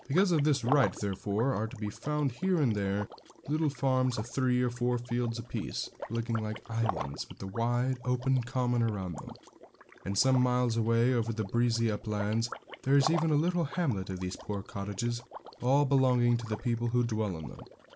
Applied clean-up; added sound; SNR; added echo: none; Liquid; 15 dB; none.